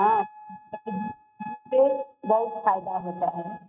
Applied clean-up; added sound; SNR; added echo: neural mask model RNNoise.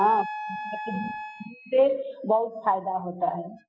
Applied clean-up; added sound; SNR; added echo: classical method Wiener filter.